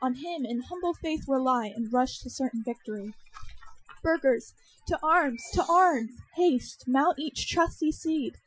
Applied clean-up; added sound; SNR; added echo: classical method Wiener filter.